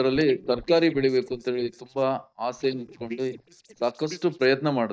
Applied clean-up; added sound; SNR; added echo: neural mask model DeepFilterNet 3.